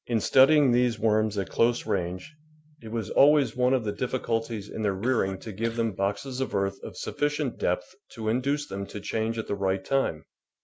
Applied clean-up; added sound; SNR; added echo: none; Cough; 17 dB; none.